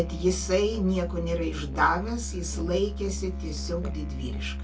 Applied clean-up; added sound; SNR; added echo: none; Musical instrument; 4 dB; reverberation time 0.2 s.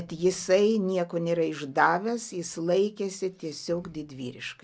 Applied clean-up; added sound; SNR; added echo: none; none; none; none.